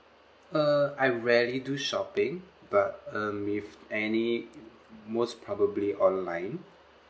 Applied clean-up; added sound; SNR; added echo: none; none; none; none.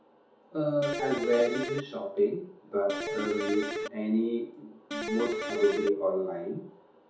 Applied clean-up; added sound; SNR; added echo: none; Electric guitar; 3 dB; reverberation time 0.5 s.